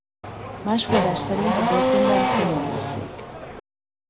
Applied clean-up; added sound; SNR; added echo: none; Race car, auto racing / Accelerating, revving, vroom; -4 dB; none.